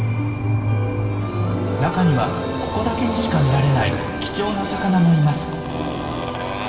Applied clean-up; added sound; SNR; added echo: none; Motorcycle; 4 dB; reverberation time 2.8 s.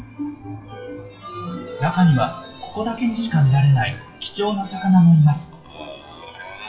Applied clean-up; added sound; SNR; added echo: classical method WPE with log-MMSE.